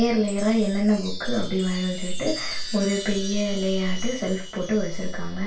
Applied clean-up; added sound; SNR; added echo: none; Chime; 14 dB; reverberation time 0.2 s.